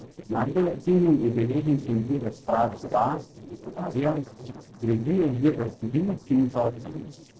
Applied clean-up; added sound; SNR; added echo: neural separator model SepFormer DNS4.